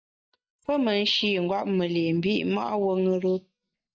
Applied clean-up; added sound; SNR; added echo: neural mask model DeepFilterNet 3.